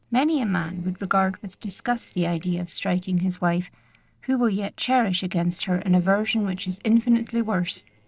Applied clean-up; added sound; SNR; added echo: neural separator model SepFormer DNS4.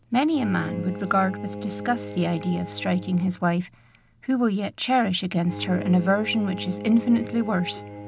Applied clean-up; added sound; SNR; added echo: none; Bowed string instrument; 12 dB; none.